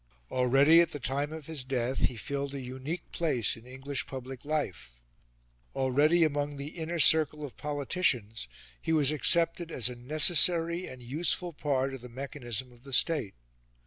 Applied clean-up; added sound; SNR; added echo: none; none; none; none.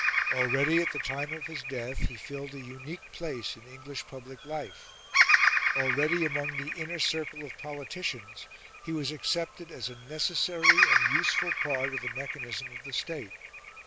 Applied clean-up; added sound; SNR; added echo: none; Bird vocalization, bird call, bird song; -4 dB; none.